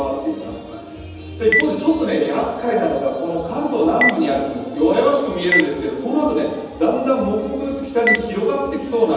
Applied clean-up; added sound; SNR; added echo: none; Telephone; 8 dB; reverberation time 1.1 s.